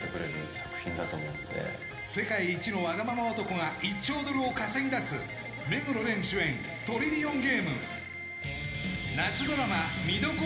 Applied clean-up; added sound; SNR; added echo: none; Ringtone; 10 dB; reverberation time 0.8 s.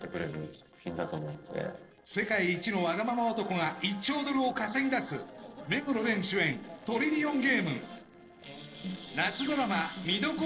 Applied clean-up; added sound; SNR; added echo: neural separator model SepFormer DNS4.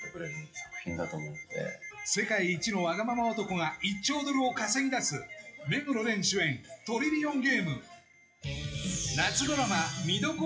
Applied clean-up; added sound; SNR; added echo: classical method WPE with log-MMSE.